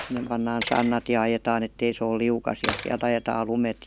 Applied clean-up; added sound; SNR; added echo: none; Bicycle + Shatter; 13 dB; none.